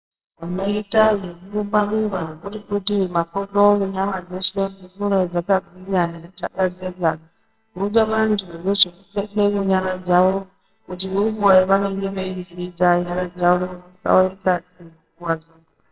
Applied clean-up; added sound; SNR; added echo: neural separator model SepFormer WHAMR!.